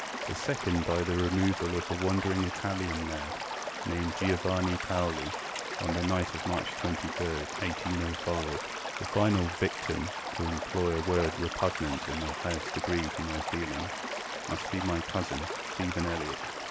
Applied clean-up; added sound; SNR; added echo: none; Stream / Liquid; 4 dB; none.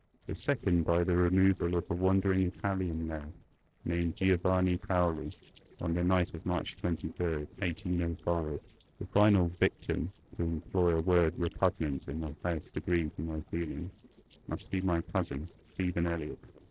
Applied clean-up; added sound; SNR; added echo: neural separator model SepFormer DNS4.